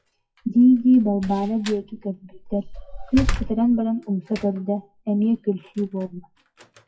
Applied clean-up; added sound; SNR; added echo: classical method WPE with log-MMSE.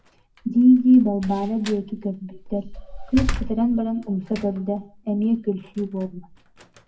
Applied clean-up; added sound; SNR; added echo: none; Slam; 12 dB; reverberation time 0.3 s.